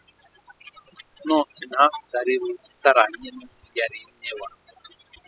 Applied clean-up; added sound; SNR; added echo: classical method spectral subtraction.